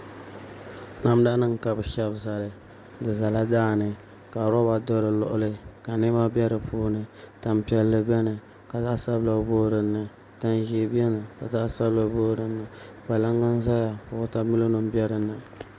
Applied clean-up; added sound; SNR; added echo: none; none; none; none.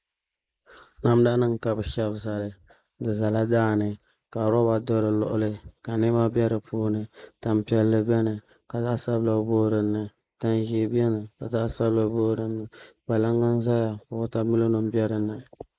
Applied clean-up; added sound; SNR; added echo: neural mask model Resemble Enhance denoiser.